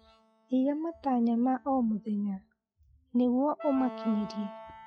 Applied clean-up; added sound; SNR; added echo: classical method log-MMSE.